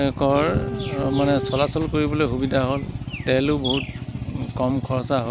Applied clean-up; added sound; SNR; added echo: none; Bowed string instrument; 10 dB; none.